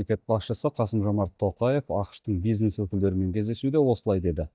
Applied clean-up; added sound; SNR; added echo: neural mask model DeepFilterNet 3.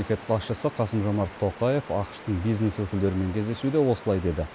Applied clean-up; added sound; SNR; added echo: none; Waves, surf; 17 dB; none.